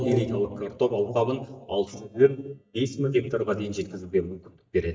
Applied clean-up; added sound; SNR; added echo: neural mask model DeepFilterNet 3.